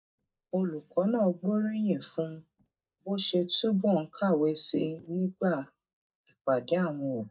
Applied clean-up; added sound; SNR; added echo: neural mask model DeepFilterNet 3.